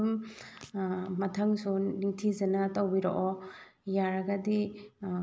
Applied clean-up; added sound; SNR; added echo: none; none; none; none.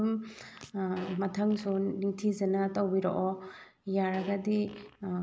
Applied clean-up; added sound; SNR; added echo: none; Fart; 19 dB; none.